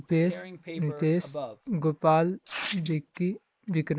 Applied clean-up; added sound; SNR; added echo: neural mask model Resemble Enhance denoiser.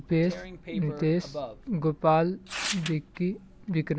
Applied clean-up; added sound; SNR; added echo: none; Tearing; 12 dB; none.